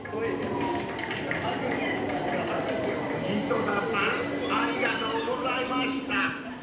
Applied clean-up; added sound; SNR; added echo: none; Subway, metro, underground; -1 dB; reverberation time 0.8 s.